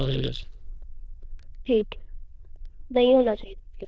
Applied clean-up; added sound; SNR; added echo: neural diffusion model UNIVERSE++.